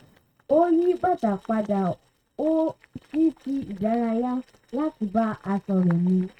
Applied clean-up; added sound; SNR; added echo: neural mask model RNNoise.